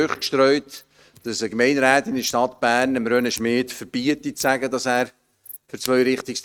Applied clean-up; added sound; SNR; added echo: neural mask model RNNoise.